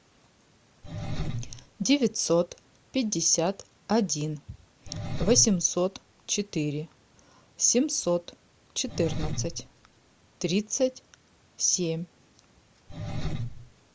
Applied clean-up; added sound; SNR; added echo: none; Engine; 8 dB; none.